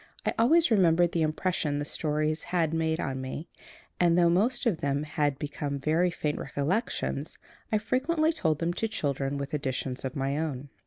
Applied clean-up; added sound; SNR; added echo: none; none; none; none.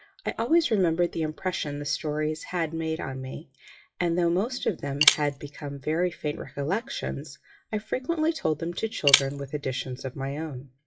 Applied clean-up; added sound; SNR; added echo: classical method WPE with log-MMSE.